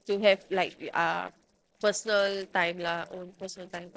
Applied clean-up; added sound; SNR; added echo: neural separator model SepFormer DNS4.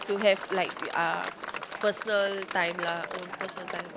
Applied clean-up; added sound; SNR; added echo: none; Applause / Crowd; 8 dB; none.